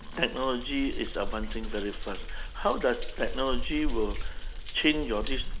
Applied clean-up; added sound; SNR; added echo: none; Thunder; 1 dB; none.